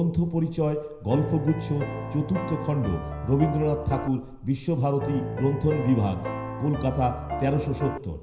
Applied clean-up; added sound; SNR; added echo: none; Piano; 6 dB; reverberation time 0.8 s.